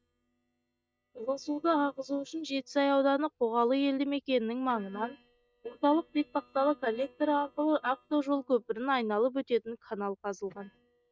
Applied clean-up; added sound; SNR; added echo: neural mask model DeepFilterNet 3.